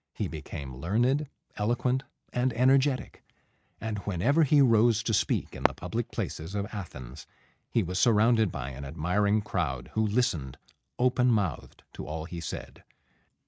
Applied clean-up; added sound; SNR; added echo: neural mask model RNNoise.